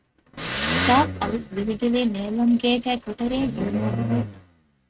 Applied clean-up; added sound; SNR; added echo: neural mask model RNNoise.